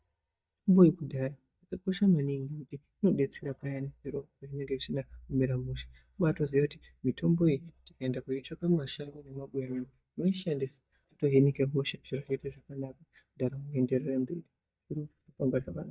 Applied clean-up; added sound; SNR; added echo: neural mask model DeepFilterNet 3.